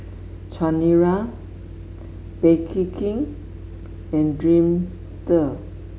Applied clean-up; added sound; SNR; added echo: none; none; none; none.